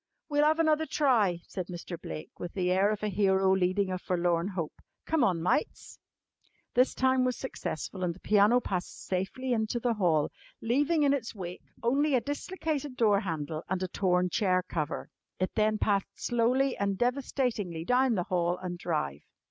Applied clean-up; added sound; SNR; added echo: none; none; none; none.